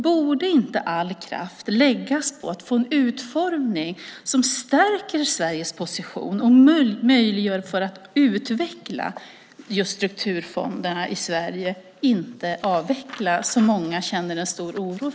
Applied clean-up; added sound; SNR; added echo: none; none; none; none.